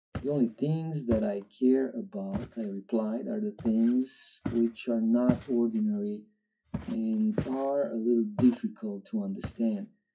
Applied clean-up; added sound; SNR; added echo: classical method WPE with log-MMSE.